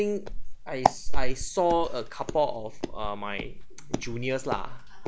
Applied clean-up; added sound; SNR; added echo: none; Walk, footsteps; -4 dB; none.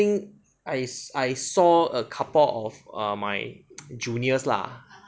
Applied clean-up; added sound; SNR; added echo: none; none; none; none.